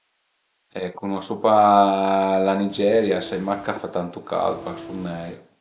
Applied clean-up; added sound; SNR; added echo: none; Train; 17 dB; none.